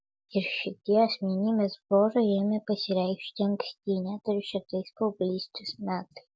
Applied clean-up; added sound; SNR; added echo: none; none; none; none.